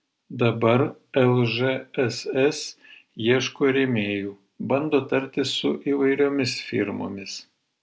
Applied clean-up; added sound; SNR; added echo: none; none; none; none.